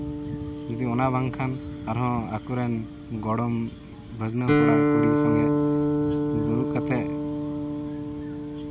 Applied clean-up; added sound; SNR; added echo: none; Guitar; -3 dB; none.